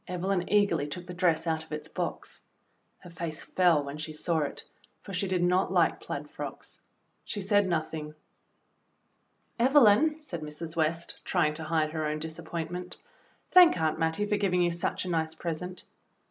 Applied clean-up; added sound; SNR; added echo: none; none; none; none.